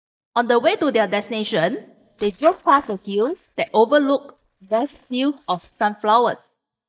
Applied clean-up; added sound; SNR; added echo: neural mask model DeepFilterNet 3.